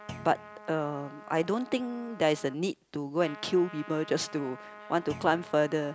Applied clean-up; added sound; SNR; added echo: none; Trumpet + Thump, thud; 16 dB; none.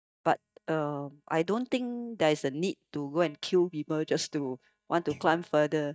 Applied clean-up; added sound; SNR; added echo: neural mask model DeepFilterNet 3.